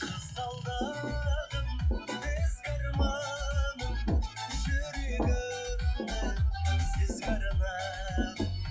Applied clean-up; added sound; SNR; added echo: classical method WPE with log-MMSE.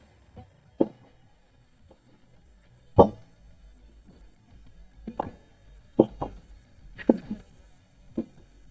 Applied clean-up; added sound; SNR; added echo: neural mask model DeepFilterNet 3.